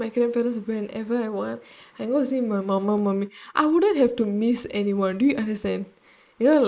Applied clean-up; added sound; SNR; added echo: neural mask model Resemble Enhance denoiser.